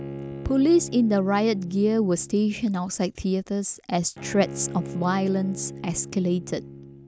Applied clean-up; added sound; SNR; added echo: none; Bowed string instrument; 14 dB; none.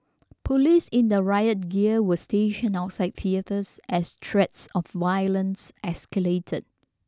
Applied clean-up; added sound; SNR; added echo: none; none; none; none.